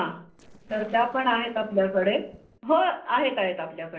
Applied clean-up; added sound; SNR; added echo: neural separator model SepFormer DNS4.